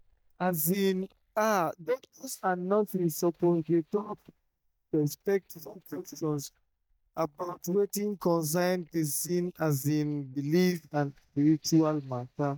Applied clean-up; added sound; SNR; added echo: neural mask model DeepFilterNet 3.